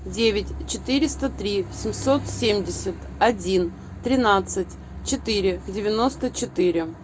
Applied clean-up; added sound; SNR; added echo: none; none; none; none.